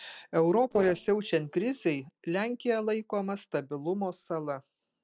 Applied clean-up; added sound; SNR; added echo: neural separator model SepFormer DNS4.